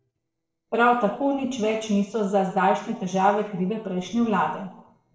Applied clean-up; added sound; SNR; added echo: neural separator model SepFormer DNS4.